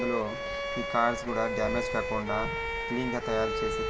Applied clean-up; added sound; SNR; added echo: none; Bowed string instrument; 2 dB; reverberation time 1.2 s.